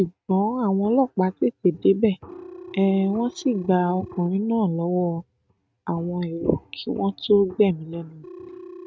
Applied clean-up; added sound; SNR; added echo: neural mask model RNNoise.